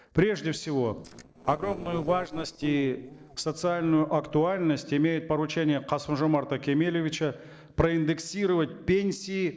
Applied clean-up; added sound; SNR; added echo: neural separator model SepFormer DNS4.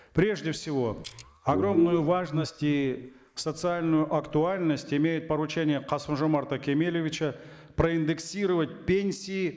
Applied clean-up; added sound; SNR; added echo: neural mask model Resemble Enhance denoiser.